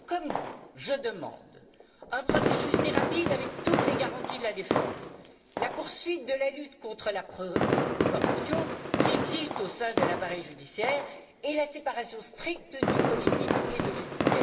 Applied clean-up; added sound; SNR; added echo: none; Fireworks; -4 dB; reverberation time 2.1 s.